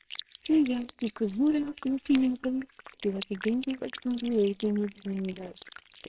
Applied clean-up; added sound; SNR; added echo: neural separator model SepFormer WHAMR!.